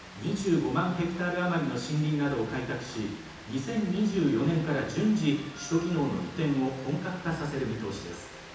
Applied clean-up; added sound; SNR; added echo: none; Rain; 18 dB; reverberation time 0.9 s.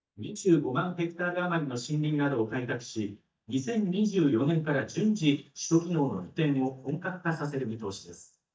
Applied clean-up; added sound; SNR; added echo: neural mask model DeepFilterNet 3.